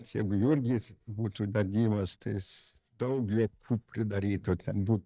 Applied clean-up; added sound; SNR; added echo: neural mask model DeepFilterNet 3.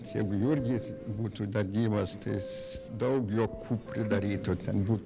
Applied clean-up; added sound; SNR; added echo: none; Subway, metro, underground / Doorbell; 14 dB; none.